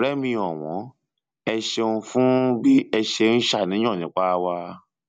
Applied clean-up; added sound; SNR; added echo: none; none; none; none.